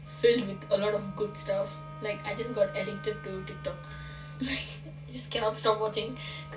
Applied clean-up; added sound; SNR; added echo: none; Wind instrument, woodwind instrument; 18 dB; reverberation time 0.1 s.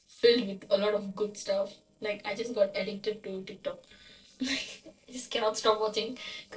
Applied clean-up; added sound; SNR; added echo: neural separator model SepFormer DNS4.